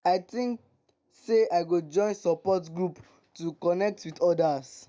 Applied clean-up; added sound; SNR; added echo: none; none; none; none.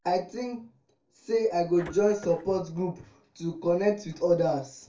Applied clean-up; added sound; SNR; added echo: none; Printer; 18 dB; reverberation time 0.3 s.